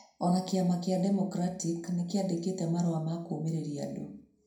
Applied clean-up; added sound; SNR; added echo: none; none; none; reverberation time 0.4 s.